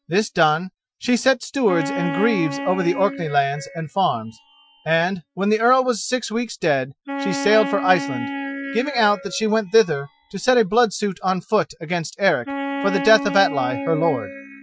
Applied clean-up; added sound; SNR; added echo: classical method Wiener filter.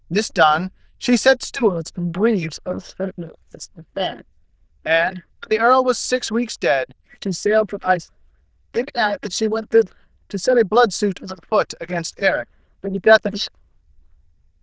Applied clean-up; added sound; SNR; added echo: neural diffusion model UNIVERSE++.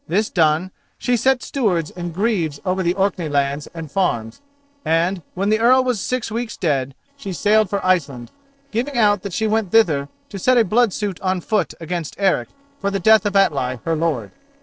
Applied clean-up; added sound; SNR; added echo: neural separator model SepFormer DNS4.